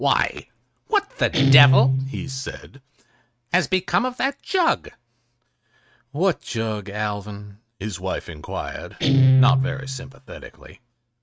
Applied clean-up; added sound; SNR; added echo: neural mask model RNNoise.